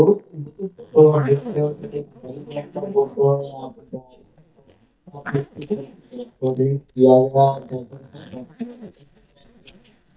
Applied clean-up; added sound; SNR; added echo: neural mask model DeepFilterNet 3.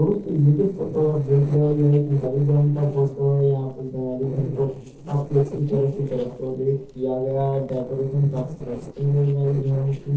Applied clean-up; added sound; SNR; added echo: neural separator model SepFormer DNS4.